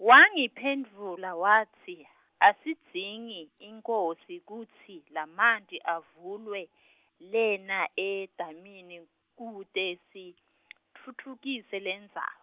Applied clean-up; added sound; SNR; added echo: none; none; none; none.